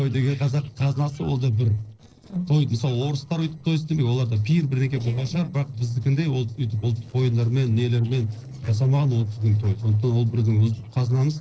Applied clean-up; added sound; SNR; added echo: neural separator model SepFormer DNS4.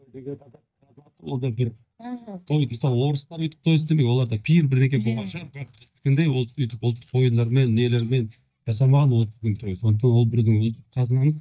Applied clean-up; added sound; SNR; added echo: neural mask model DeepFilterNet 3.